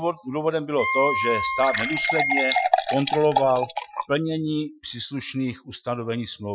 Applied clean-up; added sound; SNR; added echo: classical method Wiener filter.